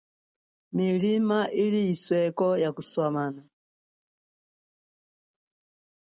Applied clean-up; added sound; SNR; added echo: none; none; none; none.